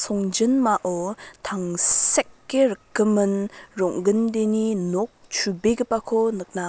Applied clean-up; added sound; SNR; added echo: none; none; none; none.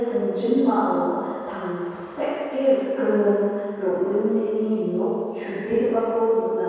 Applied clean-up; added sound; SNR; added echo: none; none; none; reverberation time 2.2 s.